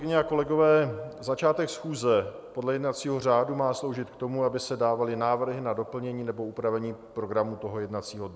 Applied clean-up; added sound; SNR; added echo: none; none; none; none.